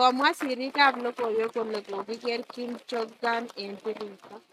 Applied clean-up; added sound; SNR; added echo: neural mask model RNNoise.